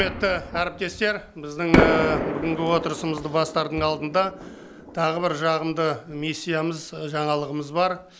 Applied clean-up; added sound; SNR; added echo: none; Fireworks; 4 dB; none.